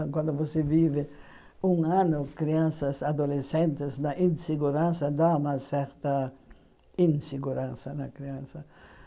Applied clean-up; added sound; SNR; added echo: none; none; none; none.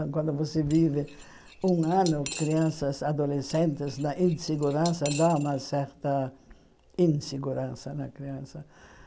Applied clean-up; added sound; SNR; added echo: none; Cutlery, silverware / Dishes, pots, and pans; 16 dB; none.